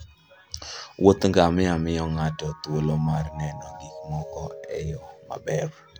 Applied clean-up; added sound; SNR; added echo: none; Mallet percussion; 19 dB; none.